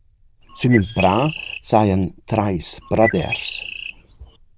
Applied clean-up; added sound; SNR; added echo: neural diffusion model UNIVERSE++.